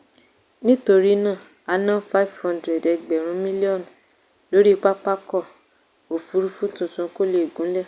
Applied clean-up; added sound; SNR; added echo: none; none; none; none.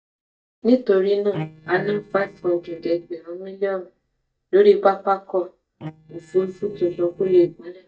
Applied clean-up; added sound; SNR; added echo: neural mask model DeepFilterNet 3.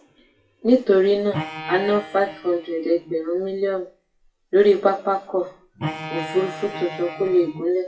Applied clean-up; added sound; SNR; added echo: classical method WPE with log-MMSE.